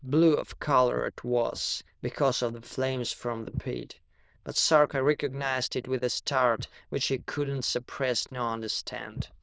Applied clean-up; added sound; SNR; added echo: neural diffusion model UNIVERSE++.